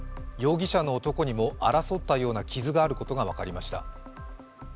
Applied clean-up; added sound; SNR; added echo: none; none; none; none.